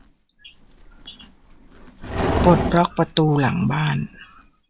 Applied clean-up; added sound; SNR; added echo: none; Livestock, farm animals, working animals; 6 dB; none.